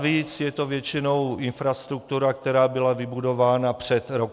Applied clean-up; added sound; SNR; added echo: none; none; none; none.